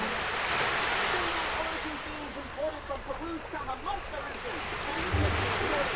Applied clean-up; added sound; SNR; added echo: none; Ocean; -3 dB; reverberation time 0.2 s.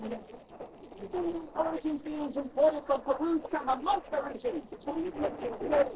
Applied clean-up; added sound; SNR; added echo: neural separator model SepFormer DNS4.